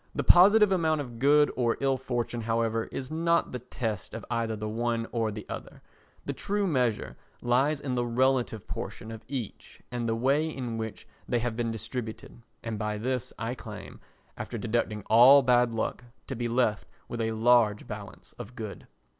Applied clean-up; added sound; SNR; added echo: none; none; none; none.